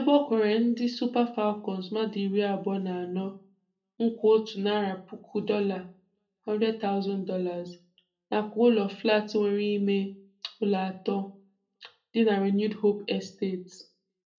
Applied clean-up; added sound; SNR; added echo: none; none; none; reverberation time 0.3 s.